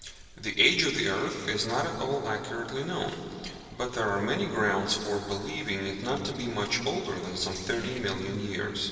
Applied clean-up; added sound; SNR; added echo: none; Squeak; 15 dB; reverberation time 2.6 s.